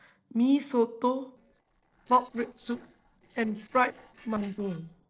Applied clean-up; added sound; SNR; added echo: neural separator model SepFormer DNS4.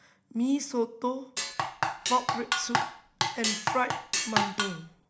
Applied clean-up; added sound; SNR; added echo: none; Drum kit; -2 dB; reverberation time 0.4 s.